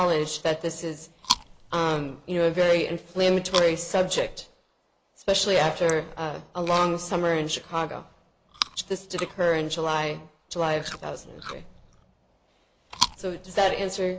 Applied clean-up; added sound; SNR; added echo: neural mask model Resemble Enhance denoiser.